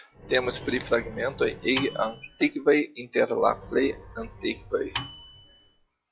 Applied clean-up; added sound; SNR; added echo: classical method log-MMSE.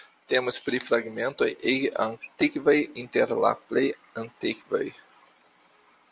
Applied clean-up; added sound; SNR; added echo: none; none; none; none.